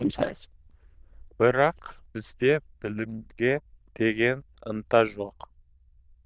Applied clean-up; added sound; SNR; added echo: neural diffusion model UNIVERSE++.